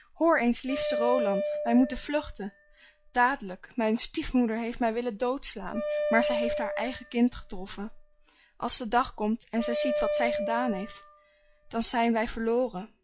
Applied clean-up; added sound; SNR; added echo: classical method log-MMSE.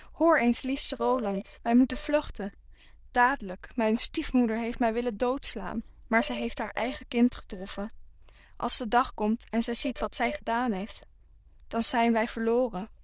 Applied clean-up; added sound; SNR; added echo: neural diffusion model UNIVERSE++.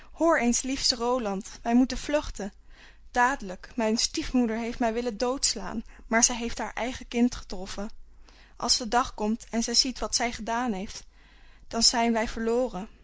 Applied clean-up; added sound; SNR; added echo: neural mask model Resemble Enhance denoiser.